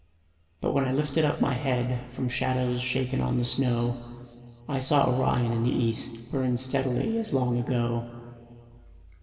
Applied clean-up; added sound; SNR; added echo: none; none; none; reverberation time 2.3 s.